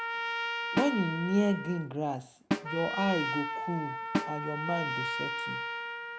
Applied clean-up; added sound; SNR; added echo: none; Trumpet + Snare drum; 2 dB; none.